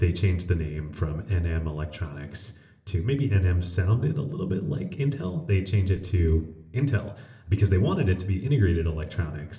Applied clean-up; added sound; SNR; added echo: none; none; none; reverberation time 0.6 s.